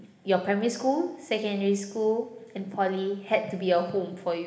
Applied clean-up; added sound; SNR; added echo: none; none; none; reverberation time 1.1 s.